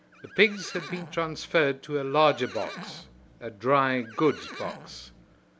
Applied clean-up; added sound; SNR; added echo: none; Livestock, farm animals, working animals; 17 dB; none.